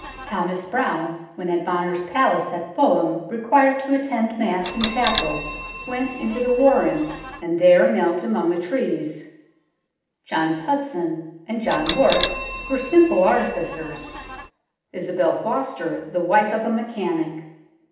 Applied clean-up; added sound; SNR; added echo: none; Bell; 13 dB; reverberation time 0.8 s.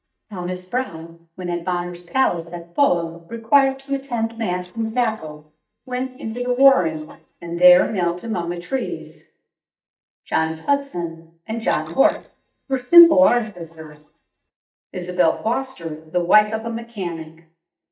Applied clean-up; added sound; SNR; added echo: neural mask model DeepFilterNet 3.